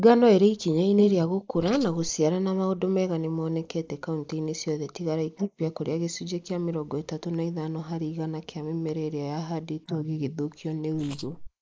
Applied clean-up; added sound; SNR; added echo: neural mask model Resemble Enhance denoiser.